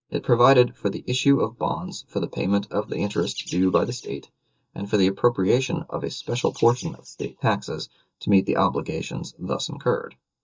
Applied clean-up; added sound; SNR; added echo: neural mask model DeepFilterNet 3.